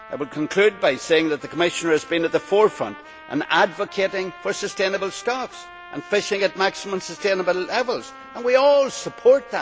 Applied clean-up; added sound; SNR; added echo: none; Trumpet; 20 dB; none.